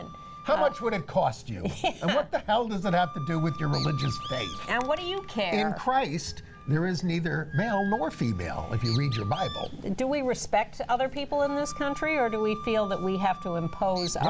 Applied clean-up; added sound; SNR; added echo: none; Bird + Wind instrument, woodwind instrument; 13 dB; none.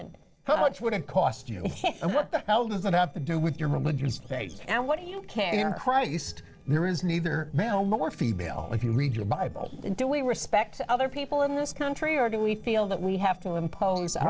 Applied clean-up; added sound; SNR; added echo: neural separator model SepFormer DNS4.